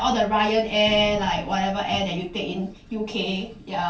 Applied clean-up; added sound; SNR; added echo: none; Gunshot, gunfire; 18 dB; reverberation time 0.2 s.